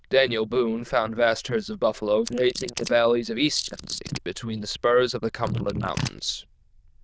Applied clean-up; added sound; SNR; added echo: neural diffusion model UNIVERSE++.